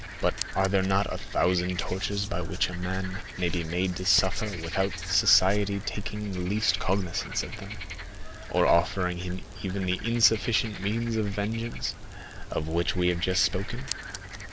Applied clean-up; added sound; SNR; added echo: none; Frog; 11 dB; none.